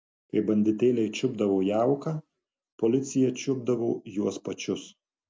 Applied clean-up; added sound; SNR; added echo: none; none; none; none.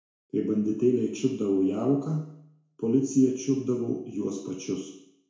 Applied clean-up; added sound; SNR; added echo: none; none; none; reverberation time 0.6 s.